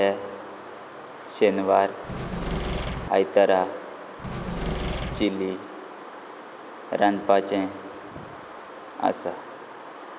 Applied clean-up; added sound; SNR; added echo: none; Engine / Mechanisms; 3 dB; none.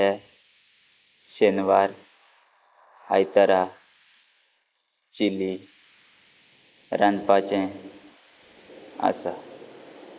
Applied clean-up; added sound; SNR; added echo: neural mask model Resemble Enhance denoiser.